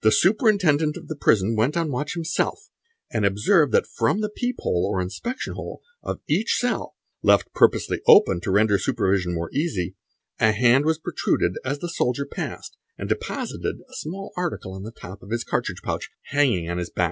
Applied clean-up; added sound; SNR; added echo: none; none; none; none.